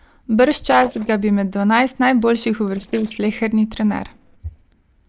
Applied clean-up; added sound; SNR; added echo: neural separator model SepFormer DNS4.